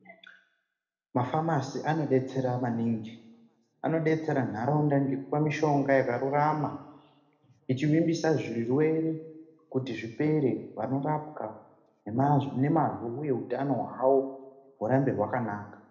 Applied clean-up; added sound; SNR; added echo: none; none; none; reverberation time 0.9 s.